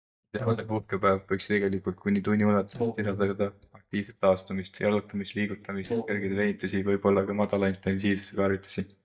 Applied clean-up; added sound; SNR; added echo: neural mask model DeepFilterNet 3.